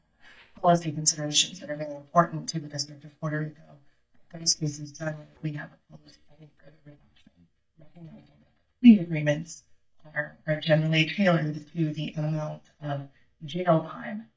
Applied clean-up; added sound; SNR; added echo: neural mask model DeepFilterNet 3.